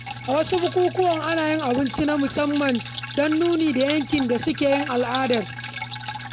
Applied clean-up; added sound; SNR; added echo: none; Drip; 11 dB; none.